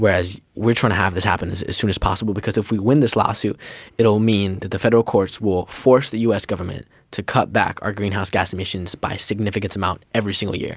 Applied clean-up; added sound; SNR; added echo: none; none; none; none.